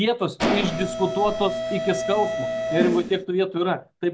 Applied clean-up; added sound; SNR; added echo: none; Mechanisms; 3 dB; none.